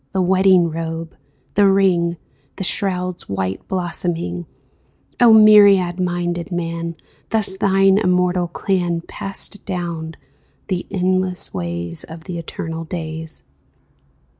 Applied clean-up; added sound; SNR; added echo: none; none; none; none.